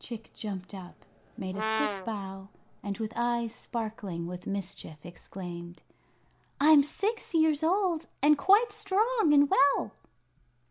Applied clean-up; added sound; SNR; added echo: none; Brass instrument; 4 dB; none.